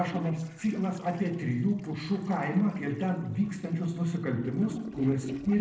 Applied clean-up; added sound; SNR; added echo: neural separator model SepFormer DNS4.